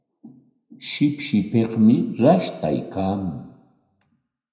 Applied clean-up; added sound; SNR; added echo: none; none; none; reverberation time 0.7 s.